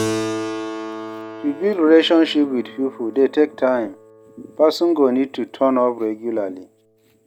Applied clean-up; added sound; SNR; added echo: none; Keyboard (musical); 12 dB; none.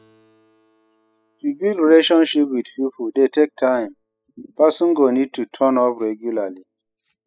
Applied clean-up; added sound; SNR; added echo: classical method spectral subtraction.